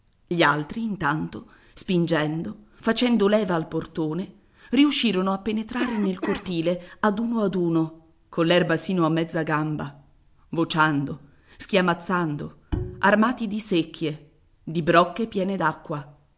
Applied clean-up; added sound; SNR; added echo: none; Cough + Bowed string instrument; 10 dB; none.